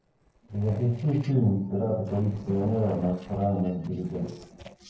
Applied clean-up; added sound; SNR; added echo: neural separator model SepFormer DNS4.